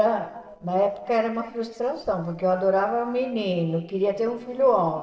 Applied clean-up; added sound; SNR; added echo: neural separator model SepFormer DNS4.